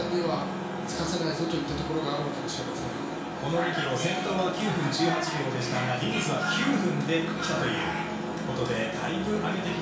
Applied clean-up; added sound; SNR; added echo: none; none; none; reverberation time 0.6 s.